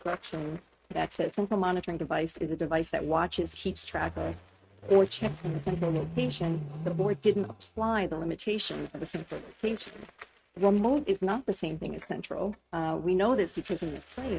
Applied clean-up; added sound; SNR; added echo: neural mask model RNNoise.